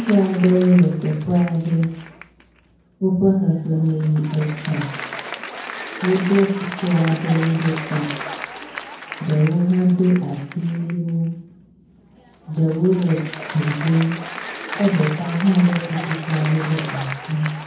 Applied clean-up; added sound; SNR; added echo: none; Applause; 13 dB; reverberation time 0.9 s.